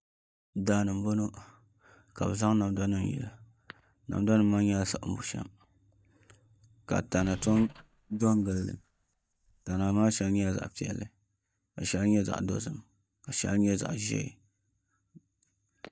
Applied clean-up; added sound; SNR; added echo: neural mask model DeepFilterNet 3.